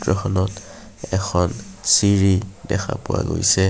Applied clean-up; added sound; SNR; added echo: none; none; none; none.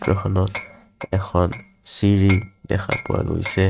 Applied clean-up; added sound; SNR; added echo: neural mask model RNNoise.